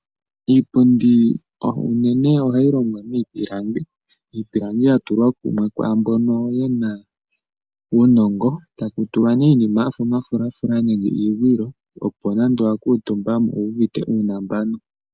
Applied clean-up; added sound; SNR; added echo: none; none; none; none.